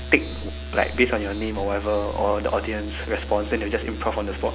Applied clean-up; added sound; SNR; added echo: none; Musical instrument; 9 dB; none.